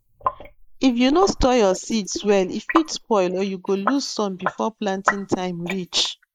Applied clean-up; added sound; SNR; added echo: neural mask model Resemble Enhance denoiser.